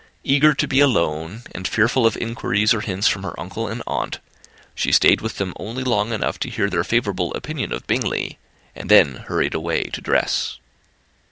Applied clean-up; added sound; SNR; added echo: none; none; none; none.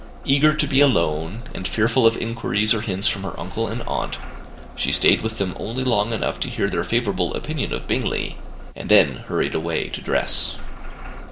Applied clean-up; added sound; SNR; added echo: none; Engine starting / Bus; 10 dB; reverberation time 0.4 s.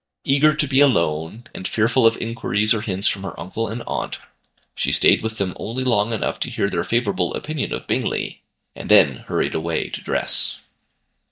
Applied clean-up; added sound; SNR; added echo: neural mask model DeepFilterNet 3.